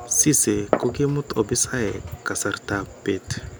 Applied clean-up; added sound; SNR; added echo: none; Glass; 10 dB; none.